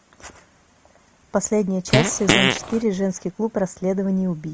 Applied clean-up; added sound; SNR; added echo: none; Fart; -4 dB; none.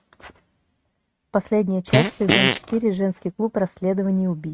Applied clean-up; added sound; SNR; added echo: neural mask model RNNoise.